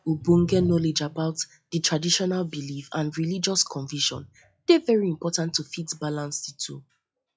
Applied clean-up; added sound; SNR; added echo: classical method log-MMSE.